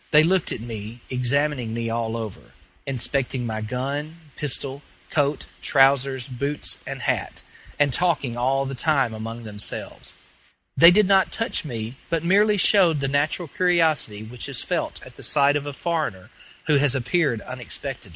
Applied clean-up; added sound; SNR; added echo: none; none; none; none.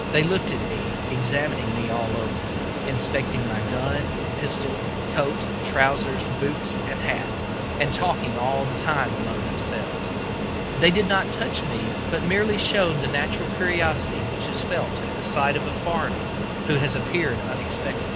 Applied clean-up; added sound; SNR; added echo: none; Fixed-wing aircraft, airplane; 1 dB; none.